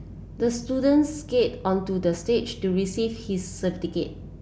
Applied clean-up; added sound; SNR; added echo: none; none; none; none.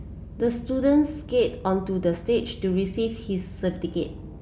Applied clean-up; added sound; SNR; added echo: none; Musical instrument; 19 dB; none.